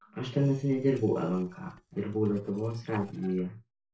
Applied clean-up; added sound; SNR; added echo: neural separator model SepFormer DNS4.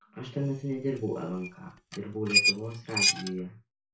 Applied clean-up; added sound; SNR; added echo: none; Squeak; -3 dB; reverberation time 0.3 s.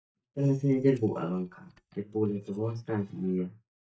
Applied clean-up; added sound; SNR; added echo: neural mask model DeepFilterNet 3.